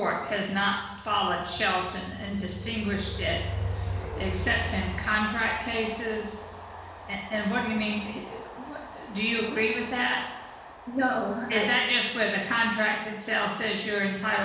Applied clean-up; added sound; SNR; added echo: none; Train; 10 dB; reverberation time 1.1 s.